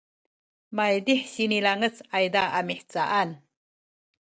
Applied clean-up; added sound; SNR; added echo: none; none; none; none.